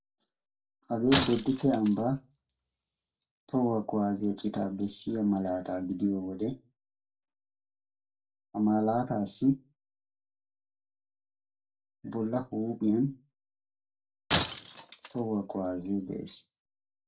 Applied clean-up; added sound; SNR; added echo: none; Shatter; 5 dB; reverberation time 0.2 s.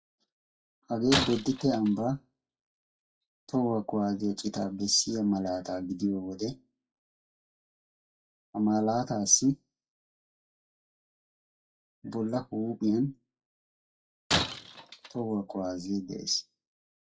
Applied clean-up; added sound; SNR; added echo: classical method WPE with log-MMSE.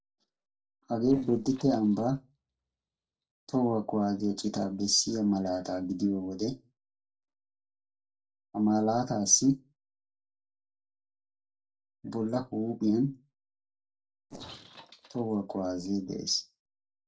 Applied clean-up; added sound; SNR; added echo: neural separator model SepFormer DNS4.